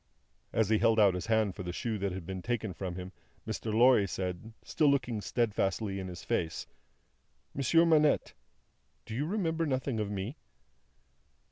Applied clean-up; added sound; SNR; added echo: none; none; none; none.